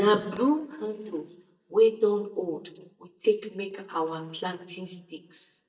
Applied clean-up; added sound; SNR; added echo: neural mask model DeepFilterNet 3.